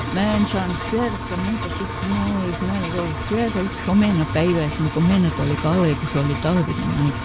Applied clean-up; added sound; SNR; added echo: none; Engine; 6 dB; none.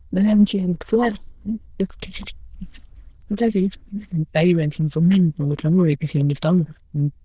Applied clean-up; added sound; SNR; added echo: neural diffusion model UNIVERSE++.